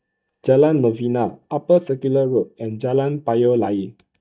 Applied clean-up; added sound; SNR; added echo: neural mask model DeepFilterNet 3.